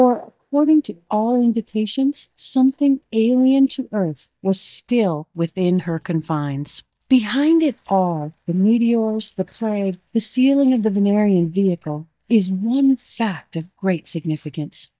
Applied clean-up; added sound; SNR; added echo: neural mask model DeepFilterNet 3.